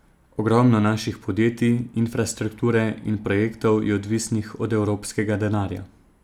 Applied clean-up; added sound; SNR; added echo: none; none; none; none.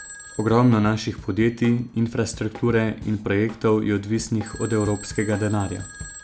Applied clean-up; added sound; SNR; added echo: none; Telephone + Drum kit; 16 dB; none.